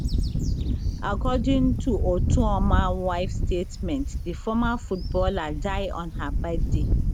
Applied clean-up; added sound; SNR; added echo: none; Wind / Bird; -3 dB; none.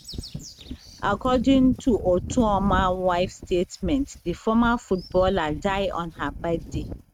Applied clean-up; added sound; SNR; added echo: neural mask model RNNoise.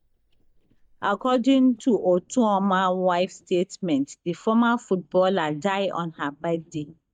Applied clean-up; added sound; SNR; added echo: neural mask model DeepFilterNet 3.